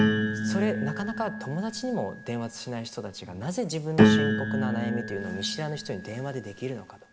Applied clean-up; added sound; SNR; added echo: none; Piano; -4 dB; none.